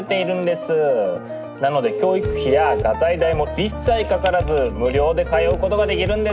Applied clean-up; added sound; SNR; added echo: none; Telephone + Cricket; 8 dB; none.